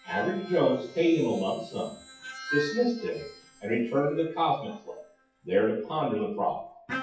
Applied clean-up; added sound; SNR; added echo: classical method WPE with log-MMSE.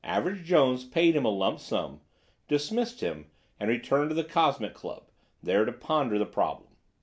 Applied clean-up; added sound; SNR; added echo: none; none; none; none.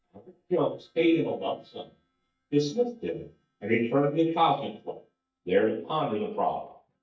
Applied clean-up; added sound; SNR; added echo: neural mask model DeepFilterNet 3.